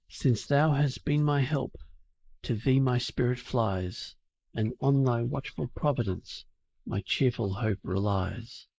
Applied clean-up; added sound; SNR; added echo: neural mask model Resemble Enhance denoiser.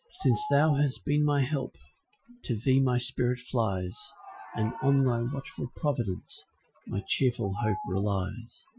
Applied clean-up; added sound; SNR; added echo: classical method Wiener filter.